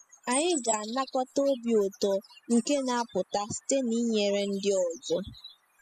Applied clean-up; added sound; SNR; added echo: classical method spectral subtraction.